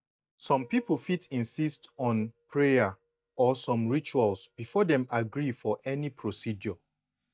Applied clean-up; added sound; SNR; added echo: neural mask model DeepFilterNet 3.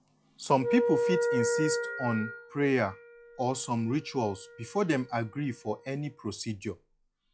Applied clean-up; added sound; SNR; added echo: classical method log-MMSE.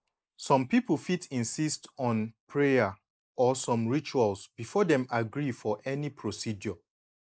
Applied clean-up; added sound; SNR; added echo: neural mask model Resemble Enhance denoiser.